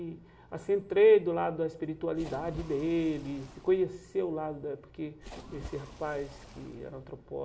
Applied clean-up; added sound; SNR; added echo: none; Splash, splatter; 17 dB; reverberation time 0.7 s.